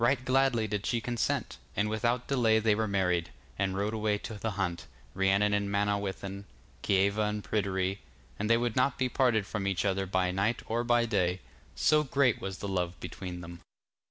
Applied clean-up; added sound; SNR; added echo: none; none; none; none.